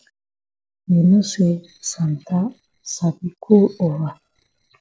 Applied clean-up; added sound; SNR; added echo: neural separator model SepFormer DNS4.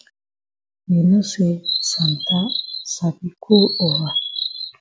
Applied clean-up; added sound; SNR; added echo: none; Chirp, tweet; 3 dB; none.